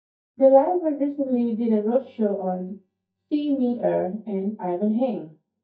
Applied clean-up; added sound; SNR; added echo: neural mask model DeepFilterNet 3.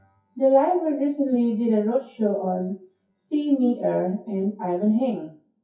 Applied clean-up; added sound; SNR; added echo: classical method WPE with log-MMSE.